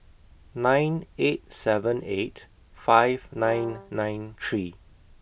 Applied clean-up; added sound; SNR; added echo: none; Brass instrument; 15 dB; none.